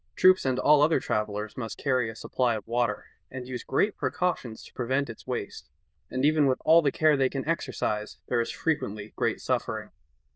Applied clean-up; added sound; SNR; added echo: neural diffusion model UNIVERSE++.